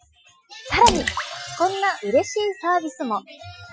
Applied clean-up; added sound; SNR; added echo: classical method Wiener filter.